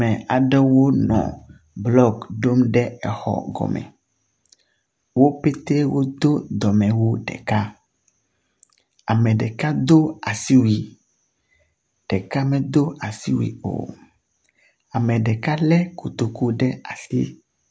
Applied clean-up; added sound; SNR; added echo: none; none; none; none.